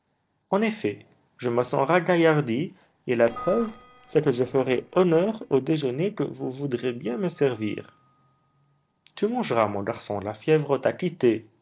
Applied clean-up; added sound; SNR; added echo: neural separator model SepFormer DNS4.